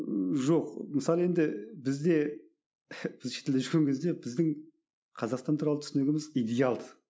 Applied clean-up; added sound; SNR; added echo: none; none; none; none.